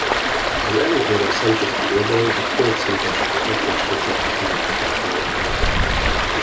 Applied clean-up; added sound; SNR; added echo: none; Stream; -4 dB; reverberation time 1.4 s.